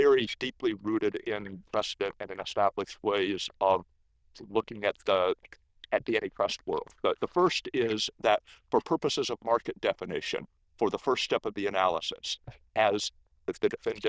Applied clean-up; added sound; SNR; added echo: neural diffusion model UNIVERSE++.